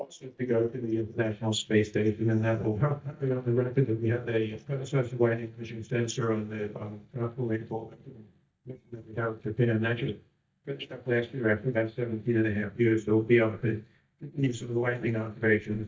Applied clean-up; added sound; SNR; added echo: neural mask model DeepFilterNet 3.